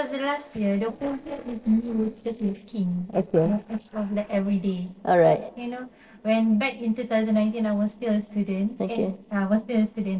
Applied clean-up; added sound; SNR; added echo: neural separator model SepFormer DNS4.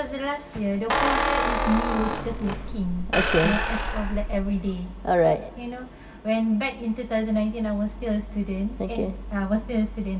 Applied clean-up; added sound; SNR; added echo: none; Squeak; 0 dB; reverberation time 1.4 s.